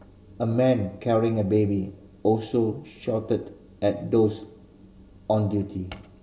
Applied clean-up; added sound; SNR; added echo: none; none; none; reverberation time 0.6 s.